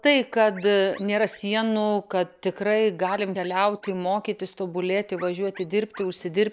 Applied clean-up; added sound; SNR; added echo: neural mask model Resemble Enhance denoiser.